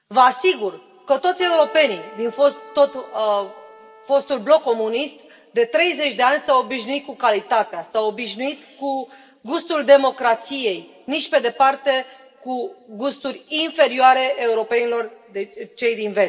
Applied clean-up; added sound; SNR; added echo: none; Keyboard (musical); 19 dB; reverberation time 1.4 s.